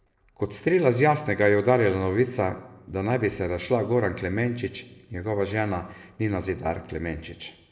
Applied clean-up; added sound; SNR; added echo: neural separator model SepFormer DNS4.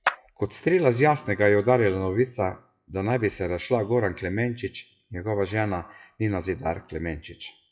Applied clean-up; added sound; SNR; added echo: classical method WPE with log-MMSE.